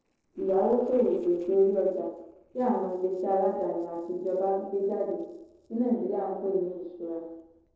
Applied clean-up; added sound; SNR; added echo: neural separator model SepFormer DNS4.